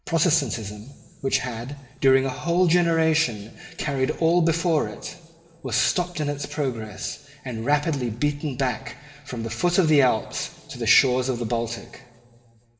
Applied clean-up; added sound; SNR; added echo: none; none; none; reverberation time 2.4 s.